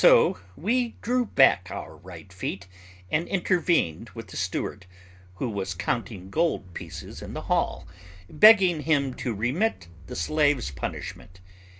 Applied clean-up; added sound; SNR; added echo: none; Zipper (clothing); 13 dB; none.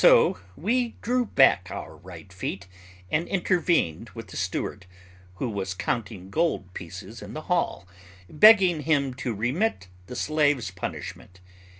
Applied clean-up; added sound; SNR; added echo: none; none; none; none.